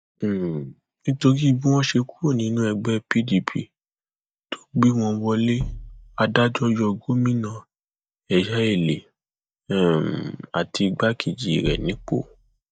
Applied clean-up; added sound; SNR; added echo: neural mask model DeepFilterNet 3.